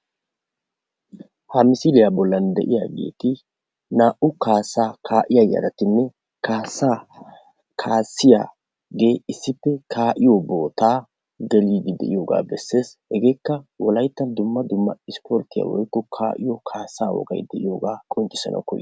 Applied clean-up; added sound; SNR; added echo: none; none; none; none.